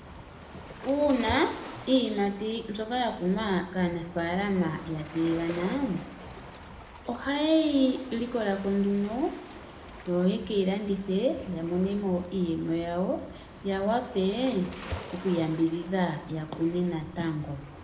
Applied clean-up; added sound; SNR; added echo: none; Waves, surf; 15 dB; reverberation time 0.9 s.